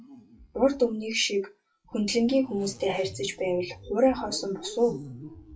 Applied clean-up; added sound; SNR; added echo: classical method WPE with log-MMSE.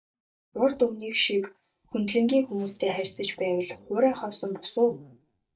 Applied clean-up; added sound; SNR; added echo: neural mask model DeepFilterNet 3.